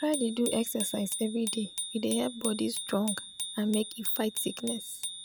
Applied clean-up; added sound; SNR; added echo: none; Bicycle bell; 7 dB; none.